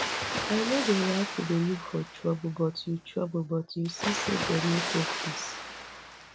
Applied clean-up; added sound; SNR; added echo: none; Water; 4 dB; none.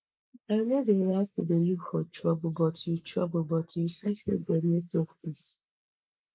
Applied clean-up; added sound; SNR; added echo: neural mask model Resemble Enhance denoiser.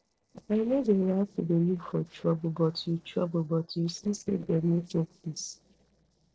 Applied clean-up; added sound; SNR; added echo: neural separator model SepFormer DNS4.